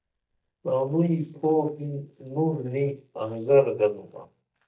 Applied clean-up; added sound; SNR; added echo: neural mask model DeepFilterNet 3.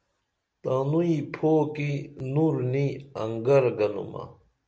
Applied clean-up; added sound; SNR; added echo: none; none; none; none.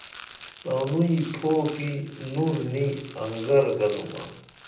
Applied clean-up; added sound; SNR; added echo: none; Rattle; 15 dB; reverberation time 0.6 s.